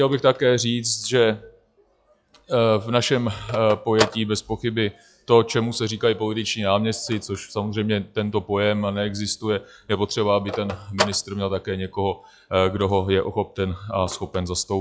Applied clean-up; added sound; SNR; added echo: classical method log-MMSE.